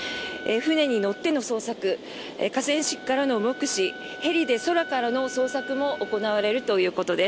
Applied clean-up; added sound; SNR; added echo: none; Wind instrument, woodwind instrument; 15 dB; none.